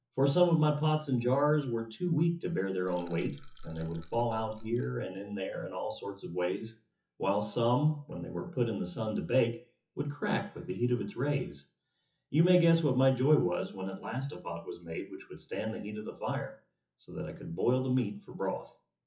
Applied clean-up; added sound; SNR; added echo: classical method WPE with log-MMSE.